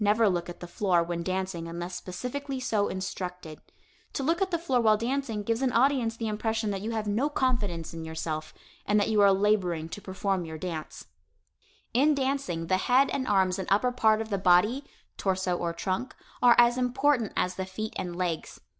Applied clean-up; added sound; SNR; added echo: none; none; none; none.